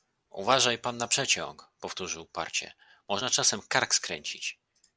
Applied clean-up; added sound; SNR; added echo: none; none; none; none.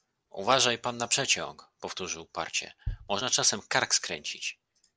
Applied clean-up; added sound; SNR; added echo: neural separator model SepFormer DNS4.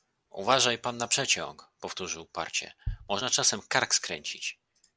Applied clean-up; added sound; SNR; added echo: none; Bass drum; 13 dB; none.